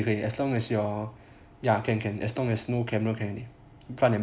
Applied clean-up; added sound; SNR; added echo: none; none; none; none.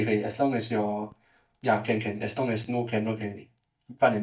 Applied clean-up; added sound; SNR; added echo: neural mask model DeepFilterNet 3.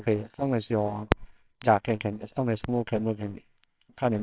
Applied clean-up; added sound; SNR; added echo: neural separator model SepFormer WHAMR!.